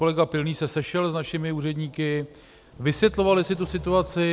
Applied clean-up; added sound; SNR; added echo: none; Growling; 16 dB; none.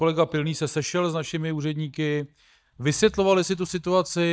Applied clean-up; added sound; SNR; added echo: neural mask model DeepFilterNet 3.